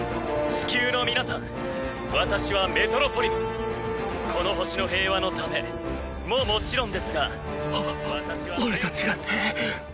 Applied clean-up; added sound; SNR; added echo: none; none; none; none.